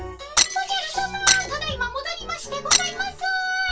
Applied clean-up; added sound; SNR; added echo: none; Shatter; -2 dB; reverberation time 0.2 s.